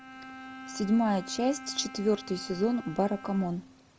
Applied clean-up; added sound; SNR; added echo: none; Bowed string instrument; 15 dB; none.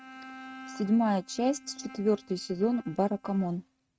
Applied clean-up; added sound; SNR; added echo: neural mask model RNNoise.